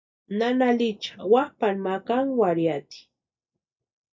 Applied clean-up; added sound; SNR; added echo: neural mask model DeepFilterNet 3.